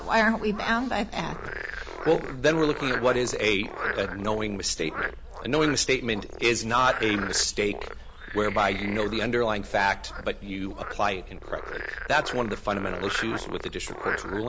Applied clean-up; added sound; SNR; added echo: none; Frog; 8 dB; none.